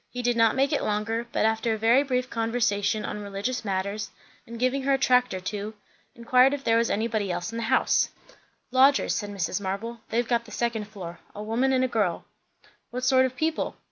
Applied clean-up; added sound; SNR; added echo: none; none; none; none.